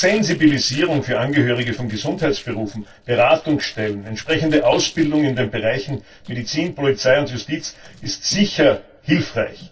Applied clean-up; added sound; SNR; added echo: neural separator model SepFormer DNS4.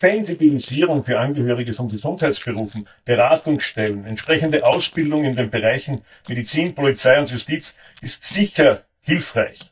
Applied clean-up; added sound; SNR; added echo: neural mask model DeepFilterNet 3.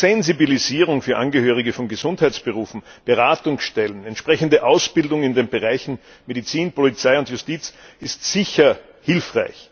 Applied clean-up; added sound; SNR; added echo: none; none; none; none.